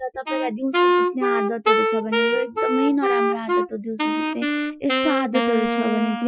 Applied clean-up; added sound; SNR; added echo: classical method Wiener filter.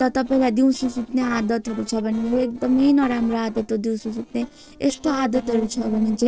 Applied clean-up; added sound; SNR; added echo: neural separator model SepFormer DNS4.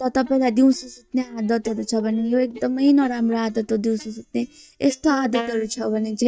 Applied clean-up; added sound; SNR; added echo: neural mask model DeepFilterNet 3.